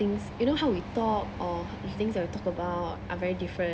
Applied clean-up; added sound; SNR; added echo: none; none; none; none.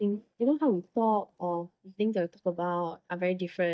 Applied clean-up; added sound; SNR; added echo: neural mask model DeepFilterNet 3.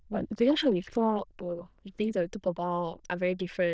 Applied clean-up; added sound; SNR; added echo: neural diffusion model UNIVERSE++.